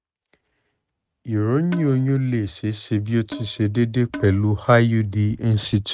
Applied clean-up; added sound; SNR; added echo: neural mask model RNNoise.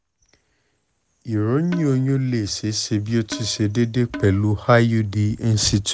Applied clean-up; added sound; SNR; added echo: none; Percussion; 16 dB; none.